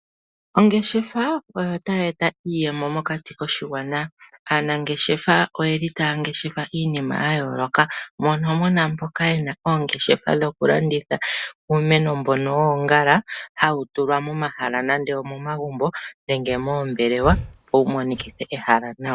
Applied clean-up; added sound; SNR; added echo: none; Breathing; 11 dB; none.